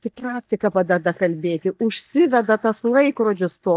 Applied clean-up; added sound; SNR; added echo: neural mask model DeepFilterNet 3.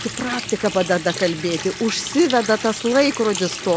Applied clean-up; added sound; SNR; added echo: none; Water tap, faucet; 10 dB; none.